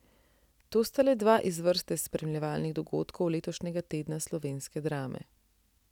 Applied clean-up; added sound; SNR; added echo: none; none; none; none.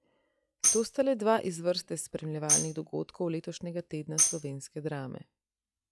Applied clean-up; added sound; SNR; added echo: classical method log-MMSE.